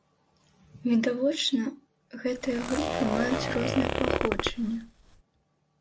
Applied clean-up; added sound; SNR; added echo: none; Zipper (clothing); 1 dB; none.